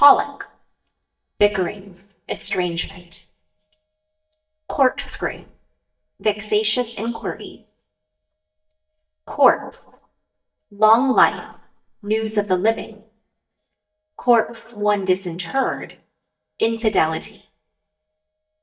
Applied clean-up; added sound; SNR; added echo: neural mask model DeepFilterNet 3.